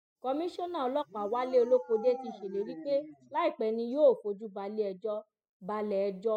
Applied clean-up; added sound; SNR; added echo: classical method spectral subtraction.